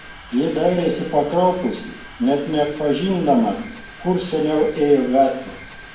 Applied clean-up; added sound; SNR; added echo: none; Mechanisms; 18 dB; reverberation time 0.7 s.